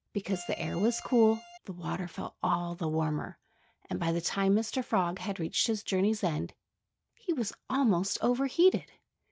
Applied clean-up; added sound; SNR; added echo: none; Bowed string instrument; 17 dB; none.